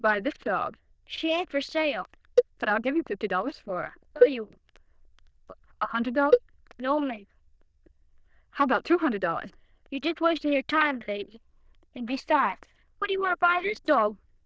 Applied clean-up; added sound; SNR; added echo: neural diffusion model UNIVERSE++.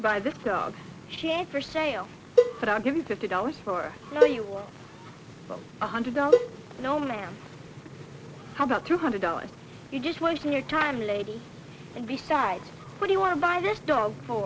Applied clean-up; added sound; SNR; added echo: none; Cowbell; -2 dB; none.